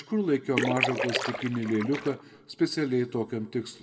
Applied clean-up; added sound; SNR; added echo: none; Splash, splatter; 3 dB; reverberation time 0.9 s.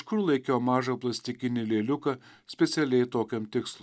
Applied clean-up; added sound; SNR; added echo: none; none; none; none.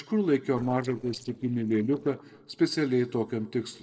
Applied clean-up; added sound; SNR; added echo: neural separator model SepFormer DNS4.